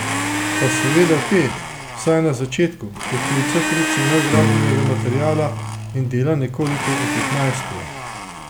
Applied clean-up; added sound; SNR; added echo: none; Piano + Domestic sounds, home sounds; 2 dB; none.